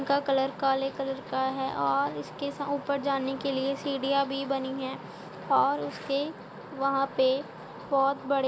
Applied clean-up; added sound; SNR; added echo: none; none; none; none.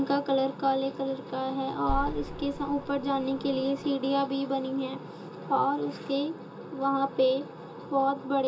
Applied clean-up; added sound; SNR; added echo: none; Boom; 8 dB; reverberation time 0.2 s.